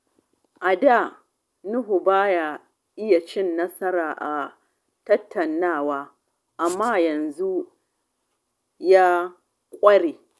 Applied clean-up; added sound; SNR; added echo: none; Writing; 19 dB; none.